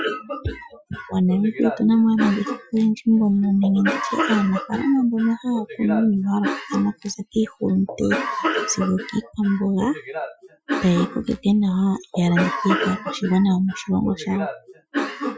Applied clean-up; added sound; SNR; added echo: classical method Wiener filter.